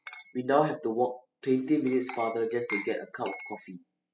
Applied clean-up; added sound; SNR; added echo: classical method spectral subtraction.